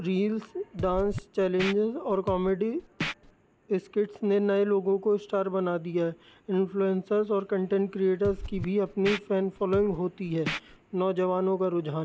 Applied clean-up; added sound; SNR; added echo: none; Scratching (performance technique); 10 dB; none.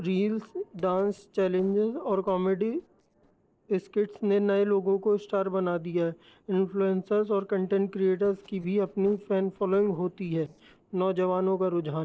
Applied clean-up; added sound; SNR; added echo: neural separator model SepFormer DNS4.